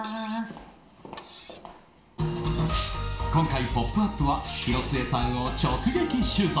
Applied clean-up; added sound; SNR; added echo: none; Cutlery, silverware; 15 dB; reverberation time 0.4 s.